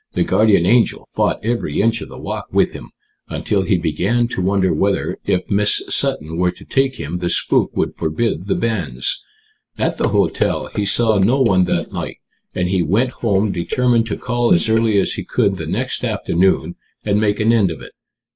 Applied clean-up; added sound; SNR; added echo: neural mask model Resemble Enhance denoiser.